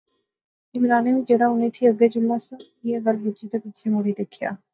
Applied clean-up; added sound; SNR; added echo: neural mask model DeepFilterNet 3.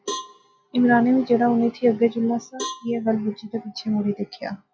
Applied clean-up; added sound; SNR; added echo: classical method log-MMSE.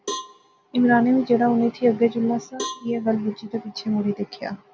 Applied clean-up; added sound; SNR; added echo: none; Cowbell; 16 dB; none.